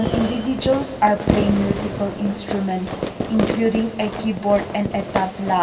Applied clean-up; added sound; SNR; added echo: none; Fireworks; 4 dB; reverberation time 1.8 s.